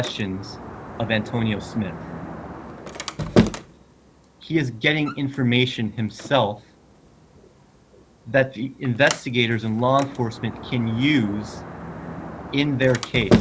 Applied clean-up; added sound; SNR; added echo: none; Sliding door; 5 dB; none.